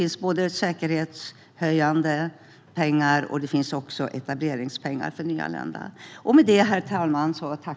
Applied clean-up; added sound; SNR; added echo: none; none; none; none.